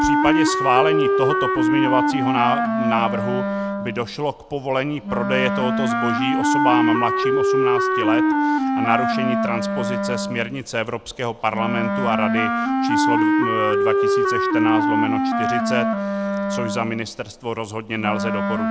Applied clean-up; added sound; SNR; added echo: none; Wind instrument, woodwind instrument; -4 dB; none.